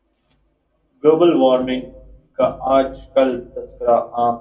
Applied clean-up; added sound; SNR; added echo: none; none; none; reverberation time 0.2 s.